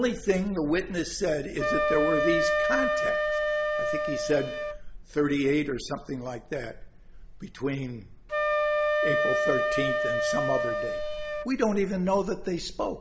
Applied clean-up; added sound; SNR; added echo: none; Wind instrument, woodwind instrument; 0 dB; none.